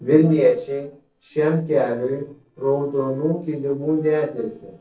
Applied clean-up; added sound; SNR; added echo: neural separator model SepFormer DNS4.